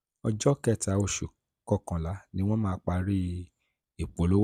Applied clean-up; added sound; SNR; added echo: none; none; none; none.